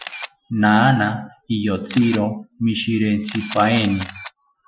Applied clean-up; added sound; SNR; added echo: classical method Wiener filter.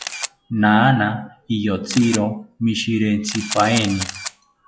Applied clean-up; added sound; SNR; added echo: classical method log-MMSE.